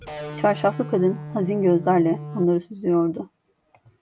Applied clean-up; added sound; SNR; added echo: none; Electric guitar; 11 dB; none.